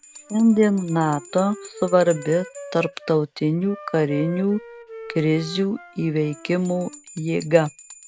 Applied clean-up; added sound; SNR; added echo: none; Wind instrument, woodwind instrument + Bell; 17 dB; none.